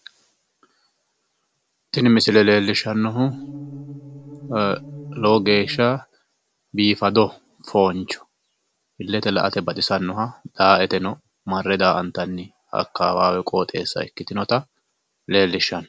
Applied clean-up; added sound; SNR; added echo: none; Musical instrument; 13 dB; none.